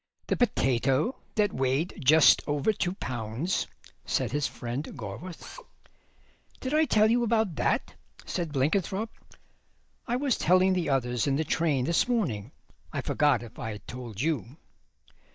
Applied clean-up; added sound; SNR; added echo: neural mask model DeepFilterNet 3.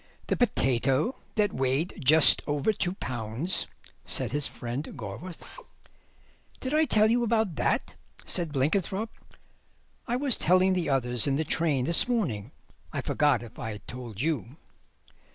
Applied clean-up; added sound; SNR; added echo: none; Drill; 17 dB; none.